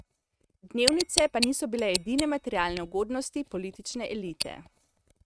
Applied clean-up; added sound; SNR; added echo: neural mask model RNNoise.